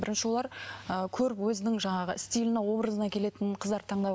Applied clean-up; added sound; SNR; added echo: none; none; none; none.